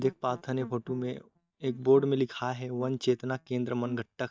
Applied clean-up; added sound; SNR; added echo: neural mask model DeepFilterNet 3.